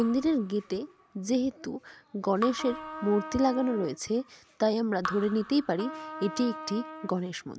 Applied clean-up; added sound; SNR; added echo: none; Raindrop / Drip + Trumpet; 13 dB; none.